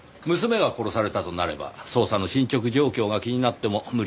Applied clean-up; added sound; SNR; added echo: none; none; none; none.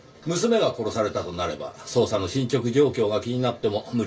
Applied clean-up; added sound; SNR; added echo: none; none; none; reverberation time 0.1 s.